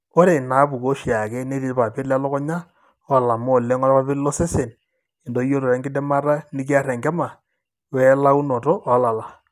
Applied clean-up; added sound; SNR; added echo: none; none; none; none.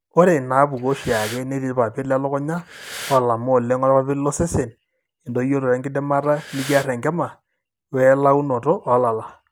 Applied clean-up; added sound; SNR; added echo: none; Breathing; 15 dB; none.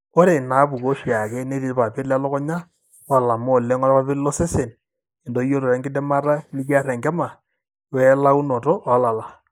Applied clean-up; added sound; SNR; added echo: neural mask model Resemble Enhance denoiser.